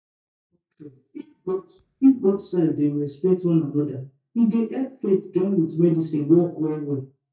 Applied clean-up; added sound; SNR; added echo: neural mask model DeepFilterNet 3.